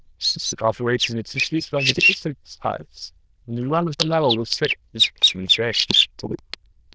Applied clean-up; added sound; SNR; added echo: neural diffusion model UNIVERSE++.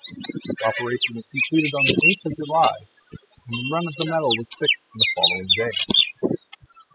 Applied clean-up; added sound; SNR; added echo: classical method spectral subtraction.